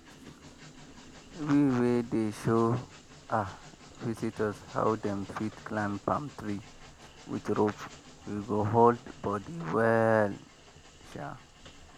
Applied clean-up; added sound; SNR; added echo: none; Train; 20 dB; none.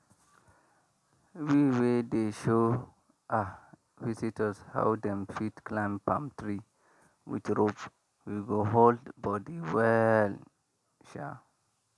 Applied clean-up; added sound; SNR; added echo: none; none; none; none.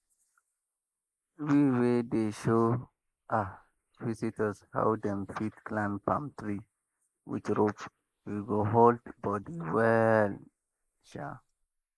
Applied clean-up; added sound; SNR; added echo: neural mask model Resemble Enhance denoiser.